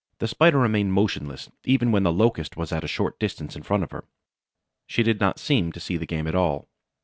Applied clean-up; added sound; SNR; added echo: none; none; none; none.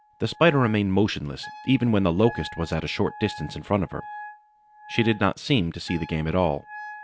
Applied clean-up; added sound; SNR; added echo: none; Wind instrument, woodwind instrument; 18 dB; none.